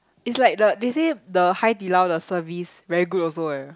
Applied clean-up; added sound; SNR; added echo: none; none; none; none.